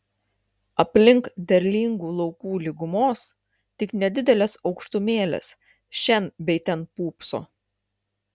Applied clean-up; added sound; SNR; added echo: none; none; none; none.